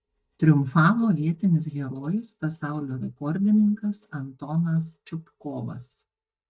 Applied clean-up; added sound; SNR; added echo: neural mask model DeepFilterNet 3.